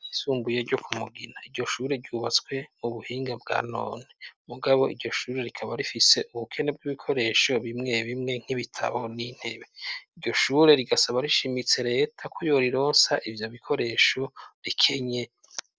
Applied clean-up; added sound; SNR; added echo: none; none; none; none.